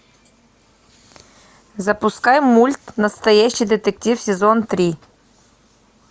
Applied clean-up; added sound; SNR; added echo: none; none; none; none.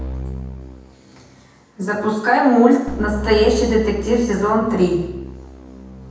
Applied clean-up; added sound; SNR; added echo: none; Keyboard (musical); 12 dB; reverberation time 0.8 s.